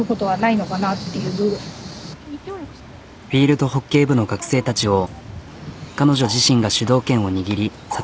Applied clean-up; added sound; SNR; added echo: none; Bird; 18 dB; none.